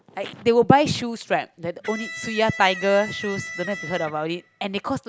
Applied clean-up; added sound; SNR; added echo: none; Electric guitar; 12 dB; none.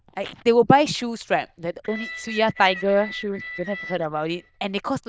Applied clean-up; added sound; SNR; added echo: neural diffusion model UNIVERSE++.